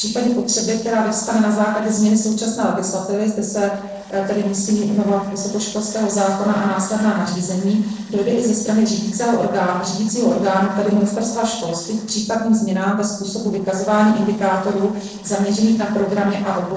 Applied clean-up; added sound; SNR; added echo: neural separator model SepFormer DNS4.